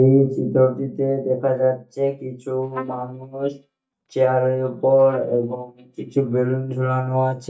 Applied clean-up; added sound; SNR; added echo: neural mask model DeepFilterNet 3.